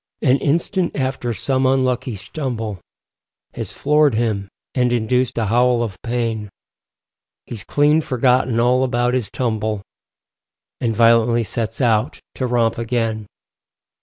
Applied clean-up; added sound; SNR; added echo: none; none; none; none.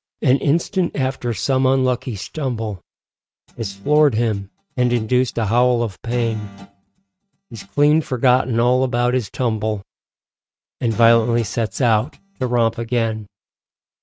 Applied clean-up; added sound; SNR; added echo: neural mask model RNNoise.